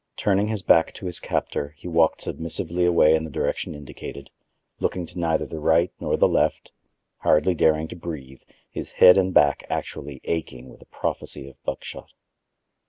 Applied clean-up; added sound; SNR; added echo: none; none; none; none.